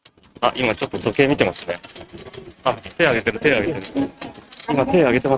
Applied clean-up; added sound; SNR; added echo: neural mask model RNNoise.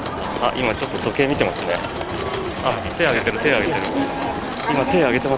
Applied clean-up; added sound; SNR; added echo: none; Mechanisms; 10 dB; none.